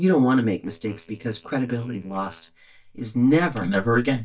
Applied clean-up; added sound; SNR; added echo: neural mask model DeepFilterNet 3.